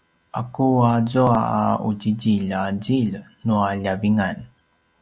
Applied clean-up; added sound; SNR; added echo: none; none; none; none.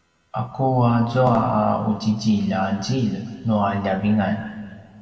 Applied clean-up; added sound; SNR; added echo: none; none; none; reverberation time 2.0 s.